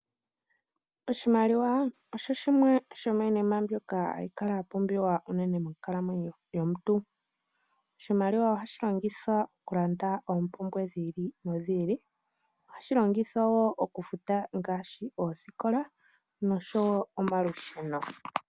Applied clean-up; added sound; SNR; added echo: none; none; none; none.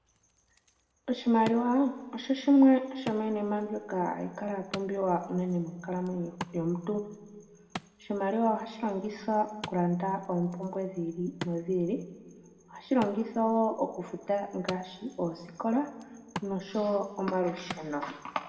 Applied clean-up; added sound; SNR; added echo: none; Wood; 18 dB; reverberation time 1.2 s.